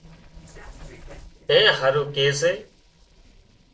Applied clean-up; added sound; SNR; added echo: neural separator model SepFormer DNS4.